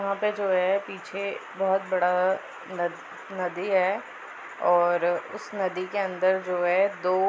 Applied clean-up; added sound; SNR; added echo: none; none; none; none.